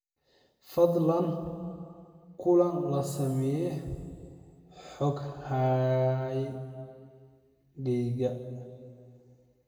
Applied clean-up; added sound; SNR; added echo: none; none; none; reverberation time 2.0 s.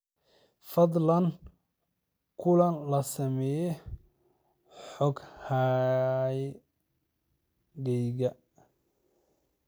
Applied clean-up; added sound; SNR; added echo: none; none; none; none.